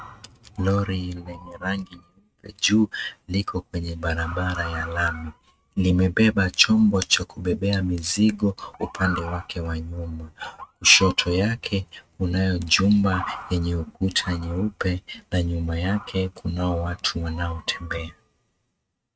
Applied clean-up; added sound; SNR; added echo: neural mask model RNNoise.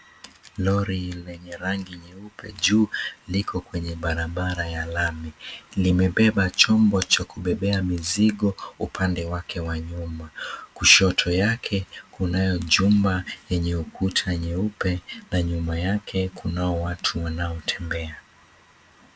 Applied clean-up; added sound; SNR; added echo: none; none; none; none.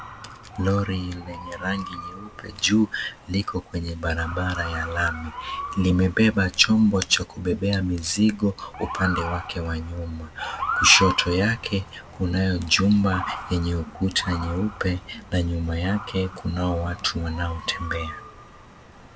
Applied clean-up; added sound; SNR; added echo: none; Motor vehicle (road) / Siren; 11 dB; none.